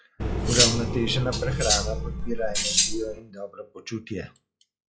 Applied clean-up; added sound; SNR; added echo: classical method log-MMSE.